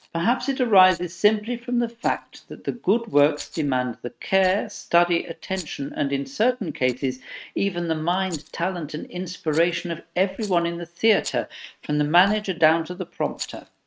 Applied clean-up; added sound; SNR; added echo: neural mask model RNNoise.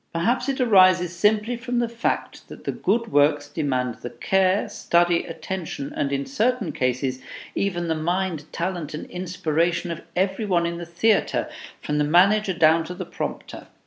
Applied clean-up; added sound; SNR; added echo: none; none; none; none.